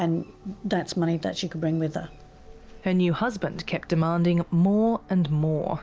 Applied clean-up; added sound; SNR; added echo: none; none; none; none.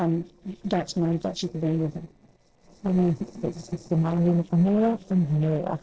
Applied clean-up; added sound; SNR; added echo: neural separator model SepFormer DNS4.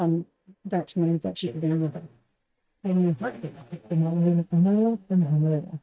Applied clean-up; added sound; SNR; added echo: neural mask model DeepFilterNet 3.